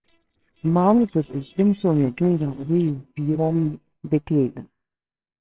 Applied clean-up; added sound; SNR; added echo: neural separator model SepFormer WHAMR!.